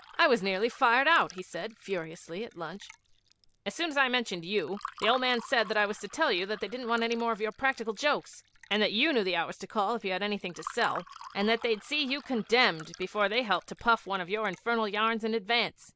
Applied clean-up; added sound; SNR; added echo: none; Fill (with liquid) / Water; 19 dB; none.